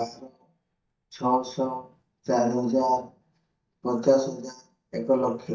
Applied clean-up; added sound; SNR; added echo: neural mask model DeepFilterNet 3.